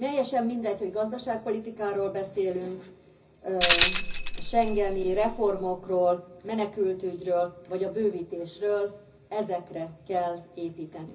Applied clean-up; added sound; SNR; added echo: none; Tambourine; -1 dB; reverberation time 0.4 s.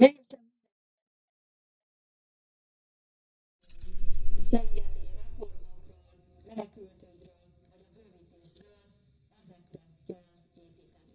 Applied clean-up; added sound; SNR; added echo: neural mask model DeepFilterNet 3.